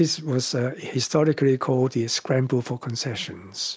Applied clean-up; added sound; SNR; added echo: none; none; none; none.